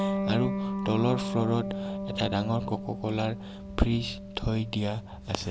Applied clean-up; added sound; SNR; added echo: none; Electric guitar; 4 dB; none.